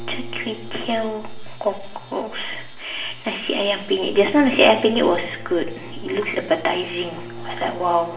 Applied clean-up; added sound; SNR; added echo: none; Bowed string instrument; 18 dB; reverberation time 0.7 s.